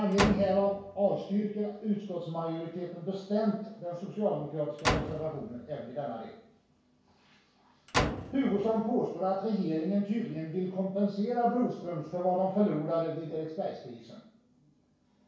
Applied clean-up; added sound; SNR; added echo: none; Slam; 5 dB; reverberation time 0.6 s.